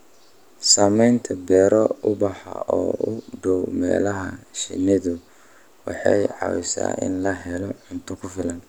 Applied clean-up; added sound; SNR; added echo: none; none; none; none.